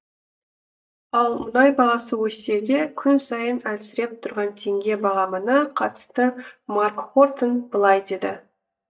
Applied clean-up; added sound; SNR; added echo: neural mask model DeepFilterNet 3.